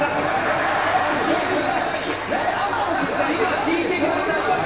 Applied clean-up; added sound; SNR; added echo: none; Engine; 16 dB; reverberation time 2.4 s.